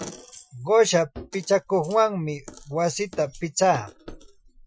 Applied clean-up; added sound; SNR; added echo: classical method Wiener filter.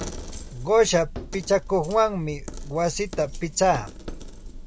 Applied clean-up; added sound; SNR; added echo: none; Coin (dropping); 11 dB; none.